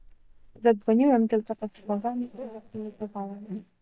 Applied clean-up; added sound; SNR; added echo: neural mask model DeepFilterNet 3.